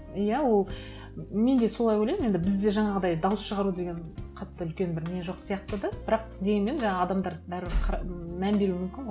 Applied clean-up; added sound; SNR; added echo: none; none; none; none.